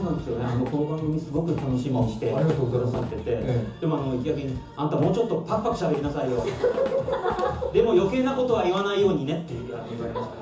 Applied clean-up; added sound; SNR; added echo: none; Drum / Drum kit; 16 dB; reverberation time 0.6 s.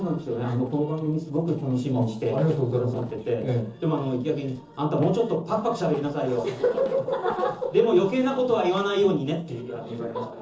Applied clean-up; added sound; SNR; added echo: neural separator model SepFormer DNS4.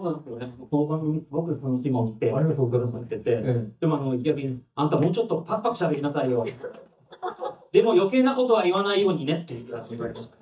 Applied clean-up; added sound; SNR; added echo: neural mask model DeepFilterNet 3.